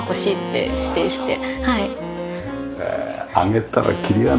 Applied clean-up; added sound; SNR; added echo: none; none; none; none.